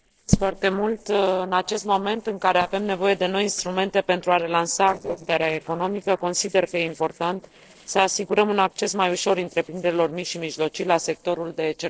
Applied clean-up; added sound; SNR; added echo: neural separator model SepFormer DNS4.